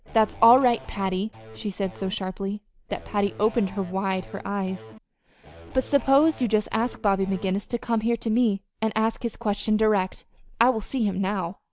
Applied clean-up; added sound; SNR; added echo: none; Electric guitar / Bass guitar; 19 dB; none.